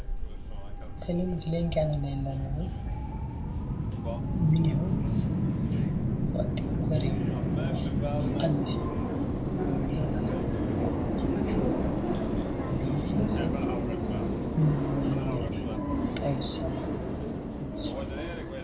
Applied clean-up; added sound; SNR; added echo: none; Subway, metro, underground; -5 dB; reverberation time 0.3 s.